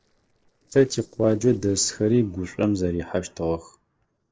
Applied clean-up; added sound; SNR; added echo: neural separator model SepFormer DNS4.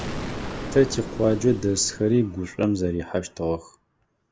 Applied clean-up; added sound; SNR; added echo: none; Explosion; 11 dB; none.